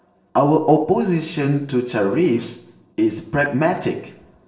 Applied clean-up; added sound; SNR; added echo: neural separator model SepFormer DNS4.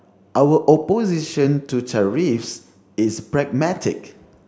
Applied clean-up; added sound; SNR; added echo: none; none; none; none.